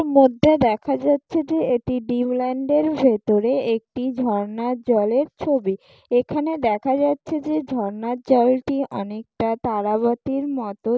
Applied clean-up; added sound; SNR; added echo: none; none; none; none.